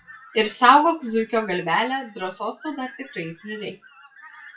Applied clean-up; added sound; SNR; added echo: classical method WPE with log-MMSE.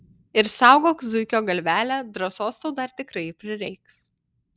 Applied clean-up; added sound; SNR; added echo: none; none; none; none.